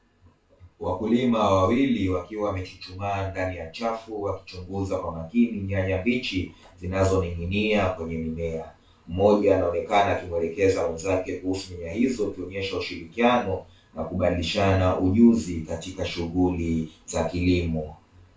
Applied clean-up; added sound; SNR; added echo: none; none; none; reverberation time 0.2 s.